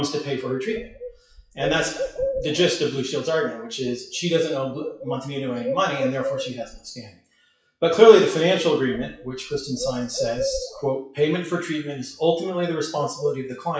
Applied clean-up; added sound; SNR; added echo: classical method WPE with log-MMSE.